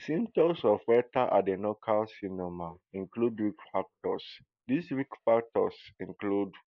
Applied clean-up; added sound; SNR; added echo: neural mask model Resemble Enhance denoiser.